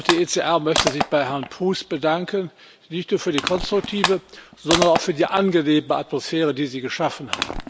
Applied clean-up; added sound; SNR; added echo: none; Crushing; 7 dB; none.